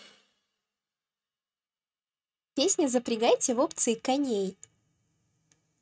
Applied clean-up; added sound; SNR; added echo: neural mask model RNNoise.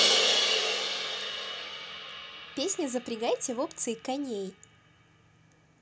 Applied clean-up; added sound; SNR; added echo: none; Crash cymbal; -4 dB; none.